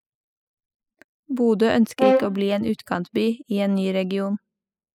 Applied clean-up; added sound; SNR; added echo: classical method spectral subtraction.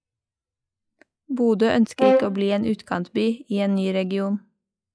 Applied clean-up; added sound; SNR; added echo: classical method log-MMSE.